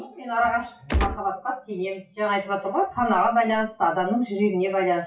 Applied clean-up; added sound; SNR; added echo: classical method WPE with log-MMSE.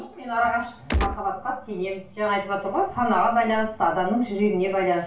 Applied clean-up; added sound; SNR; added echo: none; Gunshot, gunfire; 0 dB; reverberation time 0.3 s.